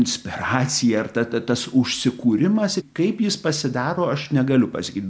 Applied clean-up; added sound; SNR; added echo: none; none; none; none.